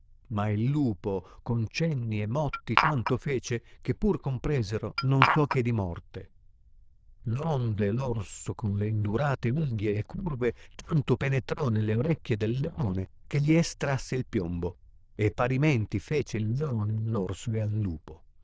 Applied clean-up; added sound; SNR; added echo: neural diffusion model UNIVERSE++.